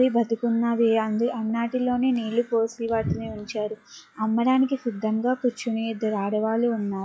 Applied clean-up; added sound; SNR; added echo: classical method log-MMSE.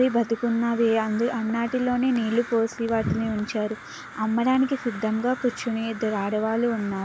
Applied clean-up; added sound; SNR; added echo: none; Crow; 16 dB; none.